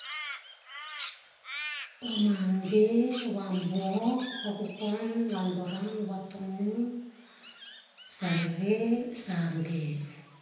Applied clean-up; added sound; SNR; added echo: none; Crow; 11 dB; reverberation time 0.9 s.